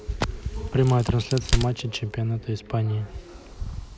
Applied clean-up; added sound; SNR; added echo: none; Crack; 6 dB; none.